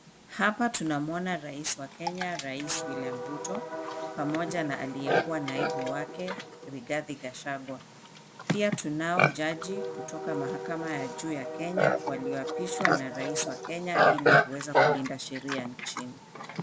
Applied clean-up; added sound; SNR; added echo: none; Livestock, farm animals, working animals; -3 dB; none.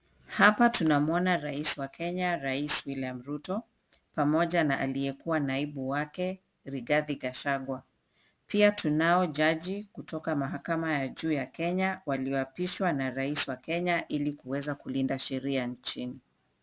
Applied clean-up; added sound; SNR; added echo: none; none; none; none.